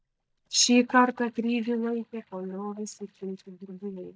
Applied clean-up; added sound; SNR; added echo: neural mask model DeepFilterNet 3.